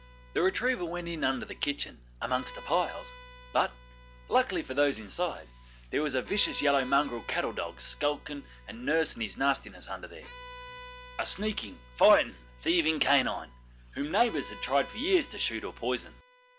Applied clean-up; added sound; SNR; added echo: none; Bowed string instrument + Bell; 19 dB; none.